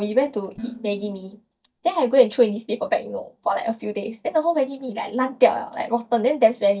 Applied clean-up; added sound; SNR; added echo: neural mask model DeepFilterNet 3.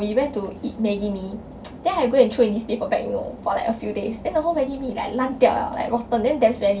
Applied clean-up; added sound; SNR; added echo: none; none; none; none.